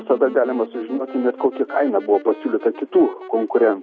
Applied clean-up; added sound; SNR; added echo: none; Wind instrument, woodwind instrument; 17 dB; none.